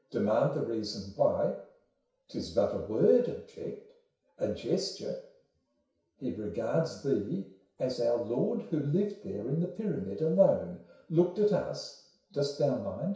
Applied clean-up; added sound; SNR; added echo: none; none; none; reverberation time 0.6 s.